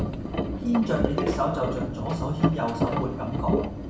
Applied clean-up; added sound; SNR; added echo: none; Engine; 0 dB; reverberation time 0.6 s.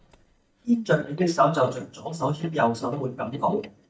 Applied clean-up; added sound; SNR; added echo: neural mask model DeepFilterNet 3.